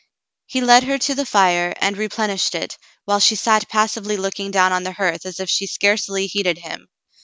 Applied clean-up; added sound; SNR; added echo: none; none; none; none.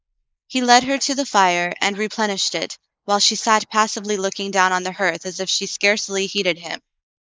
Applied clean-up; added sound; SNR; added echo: neural mask model Resemble Enhance denoiser.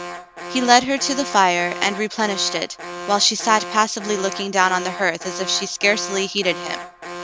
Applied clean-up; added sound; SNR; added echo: none; Alarm; 12 dB; none.